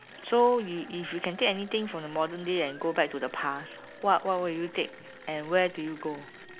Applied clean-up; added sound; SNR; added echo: none; Applause / Cheering; 19 dB; none.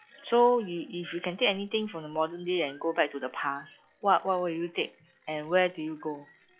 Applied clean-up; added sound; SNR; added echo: classical method log-MMSE.